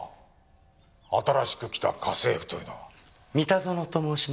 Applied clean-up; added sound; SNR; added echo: none; none; none; none.